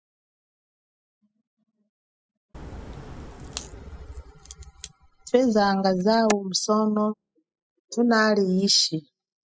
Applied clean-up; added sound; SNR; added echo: classical method spectral subtraction.